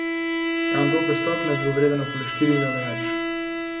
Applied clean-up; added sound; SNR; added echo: none; Bowed string instrument; 1 dB; reverberation time 0.5 s.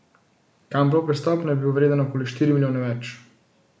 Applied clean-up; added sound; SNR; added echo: none; none; none; none.